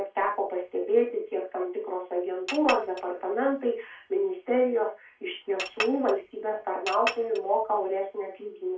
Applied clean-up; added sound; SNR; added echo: none; Chink, clink; 8 dB; reverberation time 0.2 s.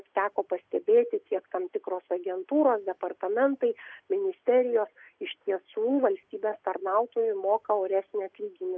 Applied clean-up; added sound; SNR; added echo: none; none; none; none.